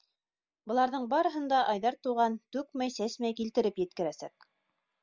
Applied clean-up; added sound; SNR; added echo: none; none; none; none.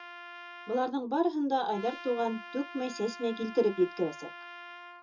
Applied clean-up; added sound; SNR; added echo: none; Trumpet; 14 dB; reverberation time 0.2 s.